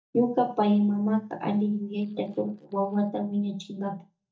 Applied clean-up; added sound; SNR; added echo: neural mask model DeepFilterNet 3.